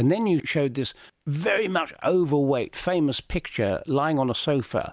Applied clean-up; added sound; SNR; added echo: none; none; none; none.